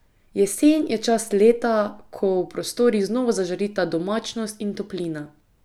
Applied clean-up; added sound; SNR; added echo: none; none; none; none.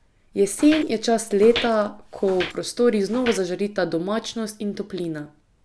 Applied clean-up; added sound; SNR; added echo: none; Walk, footsteps; 13 dB; none.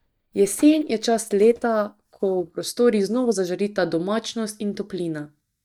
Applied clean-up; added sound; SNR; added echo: neural mask model DeepFilterNet 3.